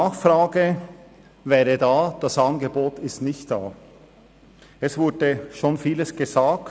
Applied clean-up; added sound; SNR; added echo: none; none; none; none.